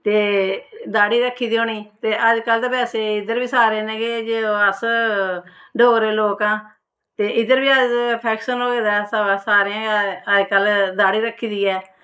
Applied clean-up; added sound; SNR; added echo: neural mask model Resemble Enhance denoiser.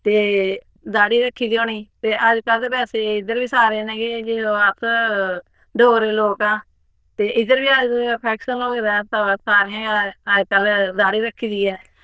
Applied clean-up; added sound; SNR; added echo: neural diffusion model UNIVERSE++.